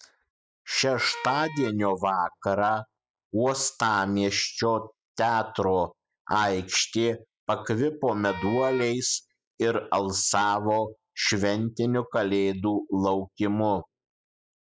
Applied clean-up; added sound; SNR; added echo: classical method spectral subtraction.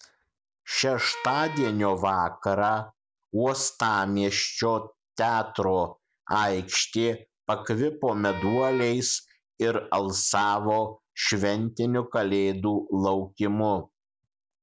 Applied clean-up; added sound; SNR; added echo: none; Wind instrument, woodwind instrument; 13 dB; none.